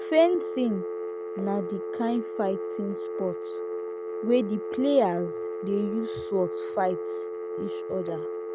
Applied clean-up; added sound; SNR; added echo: none; Telephone; 4 dB; none.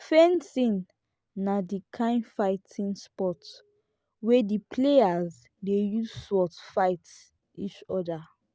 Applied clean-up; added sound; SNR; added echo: none; none; none; none.